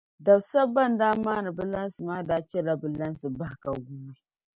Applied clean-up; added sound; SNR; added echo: none; none; none; none.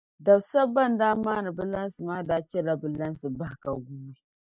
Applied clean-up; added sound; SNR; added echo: neural mask model Resemble Enhance denoiser.